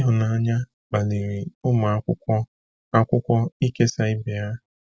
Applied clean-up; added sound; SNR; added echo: none; none; none; none.